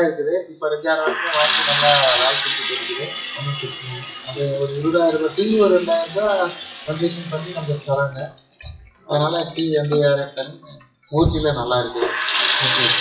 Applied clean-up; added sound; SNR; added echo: classical method WPE with log-MMSE.